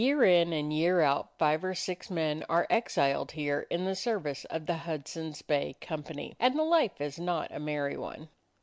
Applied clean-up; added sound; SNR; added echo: none; none; none; none.